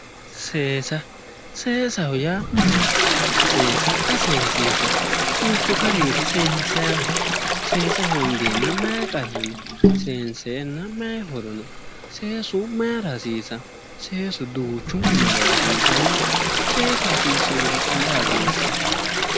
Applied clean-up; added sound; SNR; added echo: none; Toilet flush; -4 dB; none.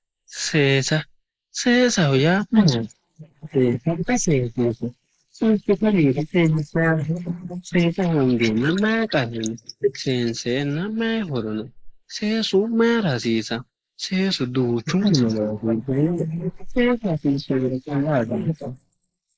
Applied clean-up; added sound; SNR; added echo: neural mask model Resemble Enhance denoiser.